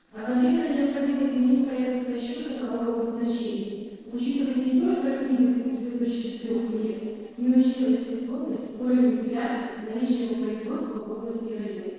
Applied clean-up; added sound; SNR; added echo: neural separator model SepFormer DNS4.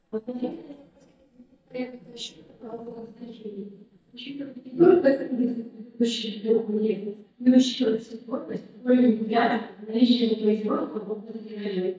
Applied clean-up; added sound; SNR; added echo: neural mask model DeepFilterNet 3.